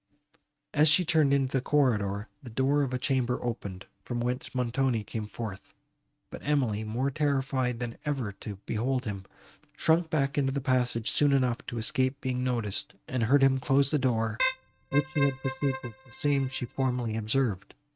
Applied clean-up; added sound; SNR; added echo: neural mask model RNNoise.